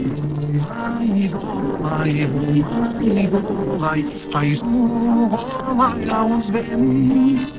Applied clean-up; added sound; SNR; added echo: neural separator model SepFormer DNS4.